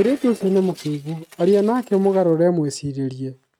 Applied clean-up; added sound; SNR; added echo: neural mask model RNNoise.